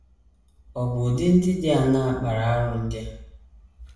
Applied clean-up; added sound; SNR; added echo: none; none; none; reverberation time 0.6 s.